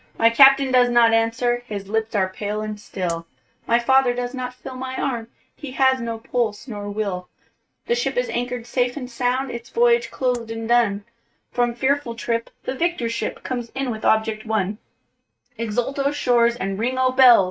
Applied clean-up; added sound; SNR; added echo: neural mask model RNNoise.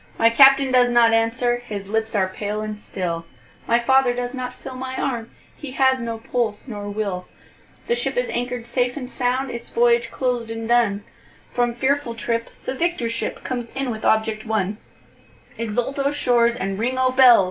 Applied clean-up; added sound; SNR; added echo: none; none; none; none.